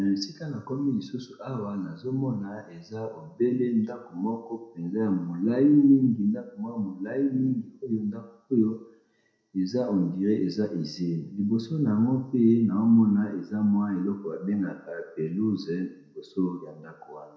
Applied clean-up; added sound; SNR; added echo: none; none; none; reverberation time 0.5 s.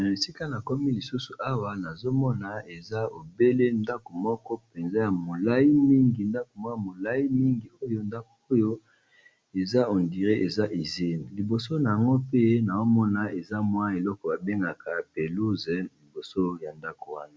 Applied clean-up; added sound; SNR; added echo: none; none; none; none.